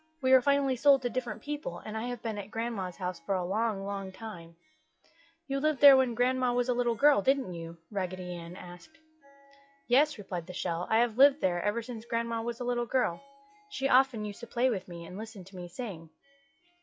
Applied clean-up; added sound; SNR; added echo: classical method log-MMSE.